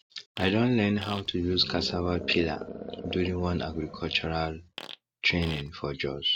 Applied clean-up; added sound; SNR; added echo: none; Animal + Fart; 12 dB; none.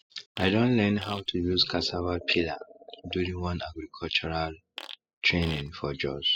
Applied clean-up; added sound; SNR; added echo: classical method spectral subtraction.